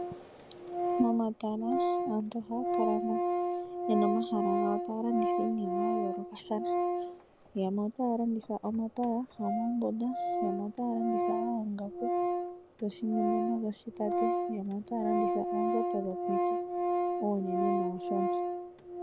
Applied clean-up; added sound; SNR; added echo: none; Organ; -1 dB; none.